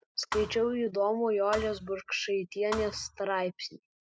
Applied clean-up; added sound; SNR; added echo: classical method spectral subtraction.